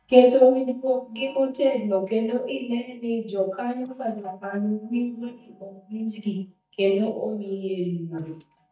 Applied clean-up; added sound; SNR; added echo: neural mask model DeepFilterNet 3.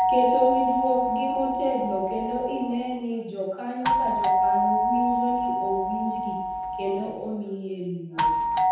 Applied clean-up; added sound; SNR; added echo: none; Doorbell; -3 dB; reverberation time 0.9 s.